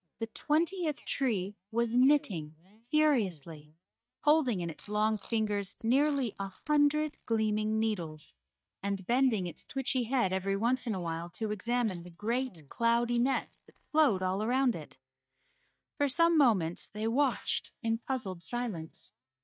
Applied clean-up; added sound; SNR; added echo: neural mask model DeepFilterNet 3.